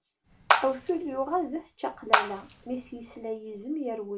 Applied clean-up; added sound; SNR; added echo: none; Water / Splash, splatter; -3 dB; reverberation time 0.2 s.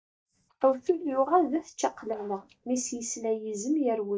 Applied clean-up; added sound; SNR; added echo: neural mask model DeepFilterNet 3.